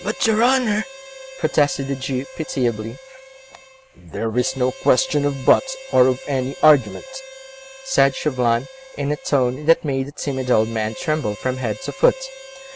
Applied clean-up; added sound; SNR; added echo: none; Harmonica; 17 dB; none.